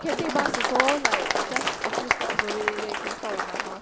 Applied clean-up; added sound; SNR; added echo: none; Applause; -4 dB; none.